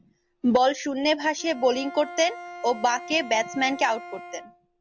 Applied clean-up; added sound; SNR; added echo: none; Bowed string instrument; 16 dB; none.